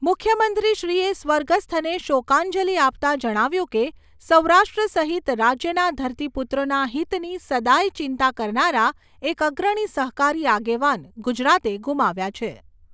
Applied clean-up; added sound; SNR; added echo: none; none; none; none.